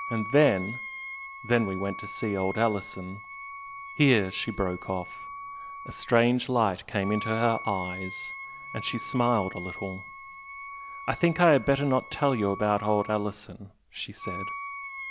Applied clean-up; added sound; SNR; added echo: none; Wind instrument, woodwind instrument; 12 dB; none.